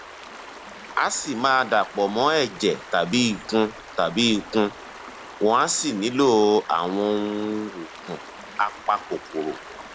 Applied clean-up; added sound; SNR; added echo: none; Stream; 16 dB; none.